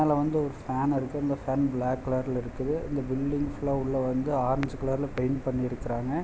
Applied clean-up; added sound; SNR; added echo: none; none; none; none.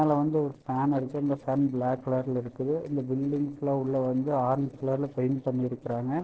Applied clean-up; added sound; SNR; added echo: neural separator model SepFormer DNS4.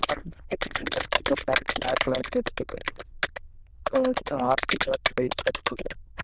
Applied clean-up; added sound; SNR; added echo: neural diffusion model UNIVERSE++.